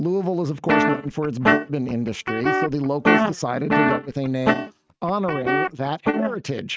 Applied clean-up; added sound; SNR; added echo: neural mask model RNNoise.